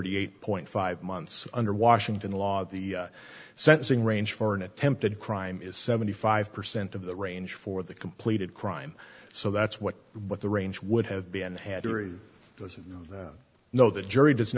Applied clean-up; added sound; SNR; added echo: none; none; none; none.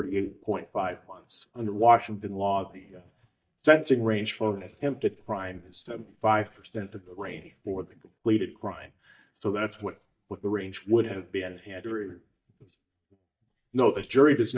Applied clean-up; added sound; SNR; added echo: neural mask model DeepFilterNet 3.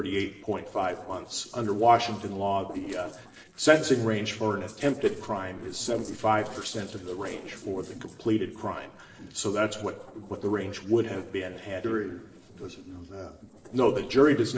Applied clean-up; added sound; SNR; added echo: neural separator model SepFormer DNS4.